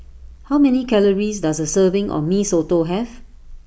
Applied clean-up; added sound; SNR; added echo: none; none; none; none.